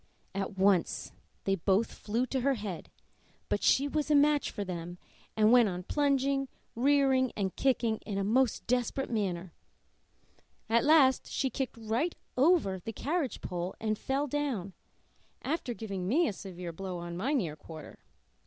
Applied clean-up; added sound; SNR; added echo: none; none; none; none.